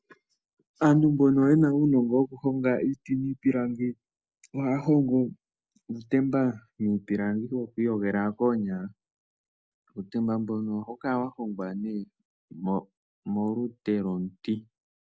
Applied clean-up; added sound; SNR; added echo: none; none; none; none.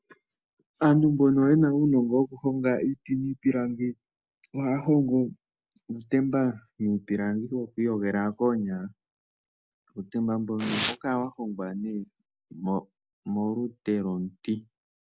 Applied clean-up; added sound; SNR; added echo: none; Domestic sounds, home sounds; 9 dB; none.